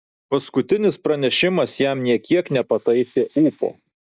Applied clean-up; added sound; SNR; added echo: neural mask model DeepFilterNet 3.